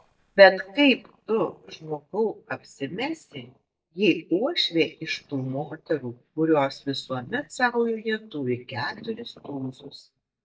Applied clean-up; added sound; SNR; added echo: neural mask model DeepFilterNet 3.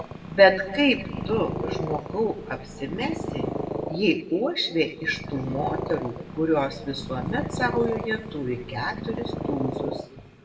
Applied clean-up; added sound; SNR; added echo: none; Purr; 7 dB; reverberation time 1.5 s.